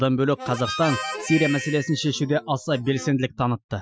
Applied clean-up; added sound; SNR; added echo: classical method Wiener filter.